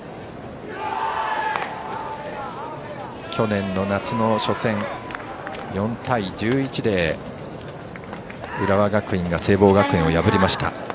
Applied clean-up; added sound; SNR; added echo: none; none; none; none.